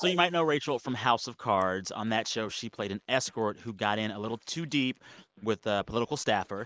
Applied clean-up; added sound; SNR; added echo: neural mask model Resemble Enhance denoiser.